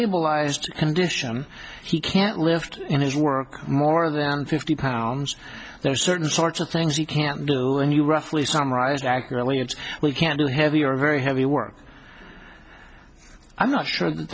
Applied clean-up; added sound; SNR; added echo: none; none; none; none.